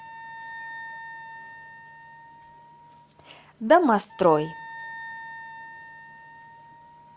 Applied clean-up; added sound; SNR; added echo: none; Wind instrument, woodwind instrument; 14 dB; none.